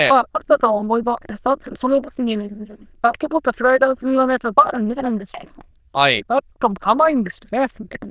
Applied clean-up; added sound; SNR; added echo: neural diffusion model UNIVERSE++.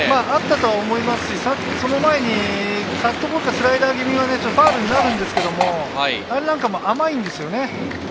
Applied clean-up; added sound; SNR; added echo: none; Fart; 4 dB; none.